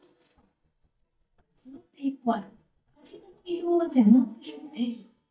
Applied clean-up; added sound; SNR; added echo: neural mask model DeepFilterNet 3.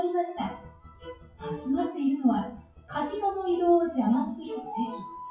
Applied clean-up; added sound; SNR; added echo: classical method WPE with log-MMSE.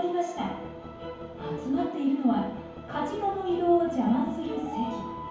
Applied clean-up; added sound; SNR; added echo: none; Strum; 17 dB; reverberation time 1.0 s.